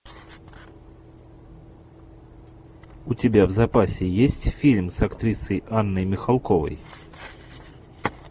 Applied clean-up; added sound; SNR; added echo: none; none; none; none.